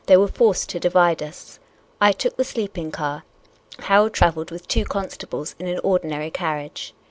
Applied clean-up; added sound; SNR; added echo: none; none; none; none.